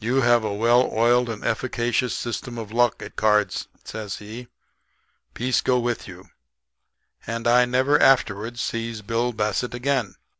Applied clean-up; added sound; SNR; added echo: none; none; none; none.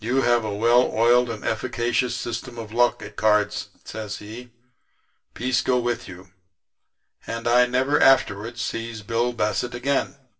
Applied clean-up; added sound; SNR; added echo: none; none; none; reverberation time 0.2 s.